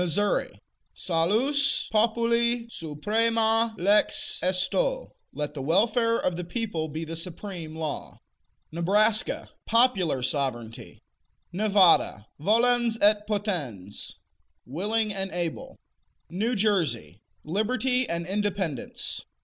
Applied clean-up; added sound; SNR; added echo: none; none; none; none.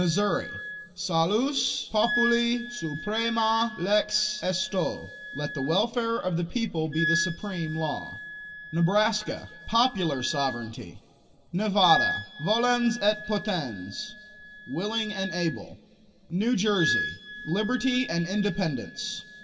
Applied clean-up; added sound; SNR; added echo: none; Wind instrument, woodwind instrument; 9 dB; reverberation time 2.7 s.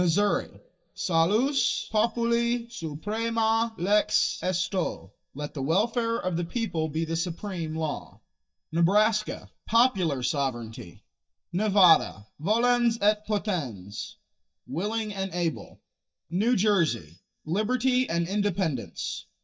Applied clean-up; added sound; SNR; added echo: neural mask model DeepFilterNet 3.